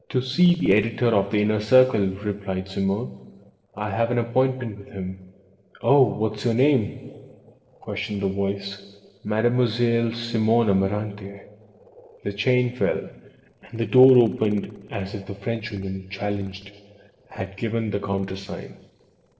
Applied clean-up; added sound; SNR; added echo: neural separator model SepFormer DNS4.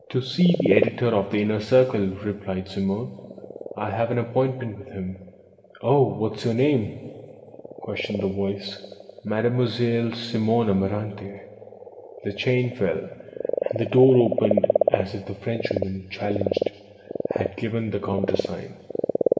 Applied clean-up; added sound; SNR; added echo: none; Frog; 5 dB; reverberation time 1.8 s.